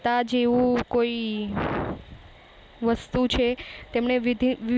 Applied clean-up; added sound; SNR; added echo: none; none; none; none.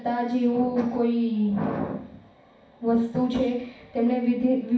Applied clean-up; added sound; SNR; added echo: none; none; none; reverberation time 0.6 s.